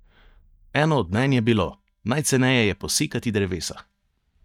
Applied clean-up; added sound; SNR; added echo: neural mask model DeepFilterNet 3.